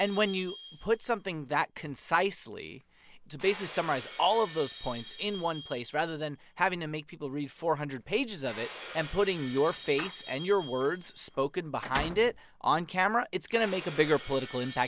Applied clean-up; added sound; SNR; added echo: none; Shatter + Slam; 13 dB; none.